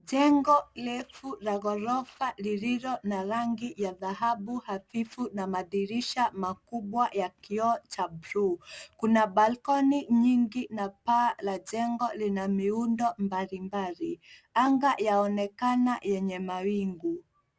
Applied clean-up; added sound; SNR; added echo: none; none; none; none.